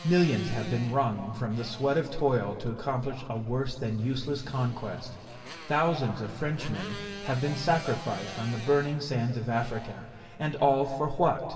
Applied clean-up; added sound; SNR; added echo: none; Motorcycle; 17 dB; reverberation time 2.2 s.